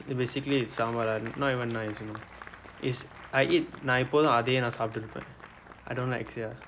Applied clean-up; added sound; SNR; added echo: none; Applause; 18 dB; none.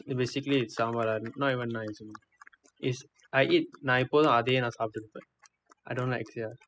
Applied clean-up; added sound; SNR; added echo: classical method spectral subtraction.